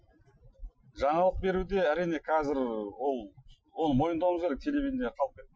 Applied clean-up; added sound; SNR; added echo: classical method Wiener filter.